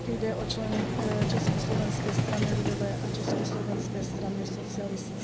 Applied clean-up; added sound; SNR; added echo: none; Vehicle + Sliding door; -5 dB; none.